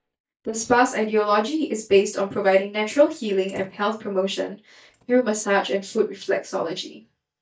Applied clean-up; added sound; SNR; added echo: neural mask model DeepFilterNet 3.